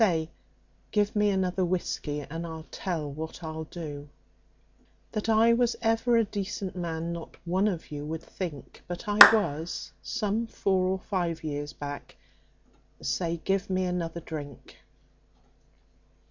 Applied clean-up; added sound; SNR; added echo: none; Clapping; -4 dB; none.